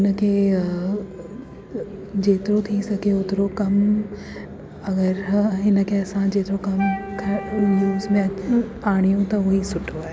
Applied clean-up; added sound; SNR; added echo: none; Wind instrument, woodwind instrument; 13 dB; none.